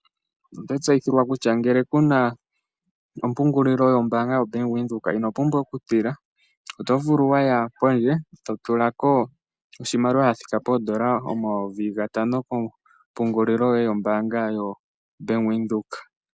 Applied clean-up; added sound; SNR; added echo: none; none; none; none.